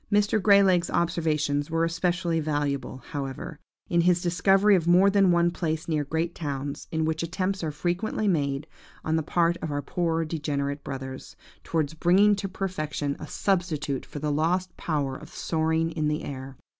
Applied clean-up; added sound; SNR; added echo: none; none; none; none.